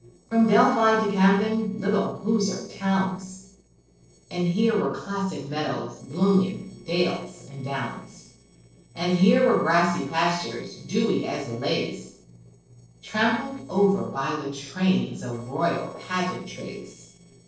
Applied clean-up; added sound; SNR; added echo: neural separator model SepFormer DNS4.